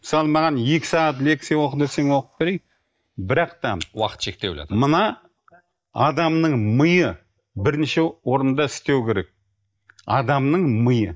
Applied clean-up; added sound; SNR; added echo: neural mask model DeepFilterNet 3.